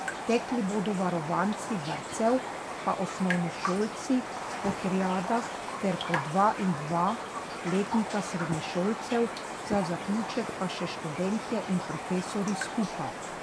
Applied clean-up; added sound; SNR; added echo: none; Raindrop; 5 dB; none.